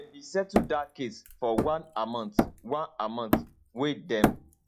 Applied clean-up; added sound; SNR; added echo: classical method log-MMSE.